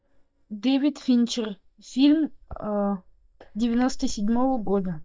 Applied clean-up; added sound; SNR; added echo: neural mask model DeepFilterNet 3.